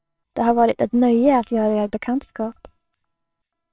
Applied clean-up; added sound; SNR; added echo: neural separator model SepFormer WHAMR!.